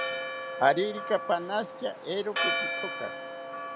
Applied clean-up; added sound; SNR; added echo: none; Church bell; 3 dB; none.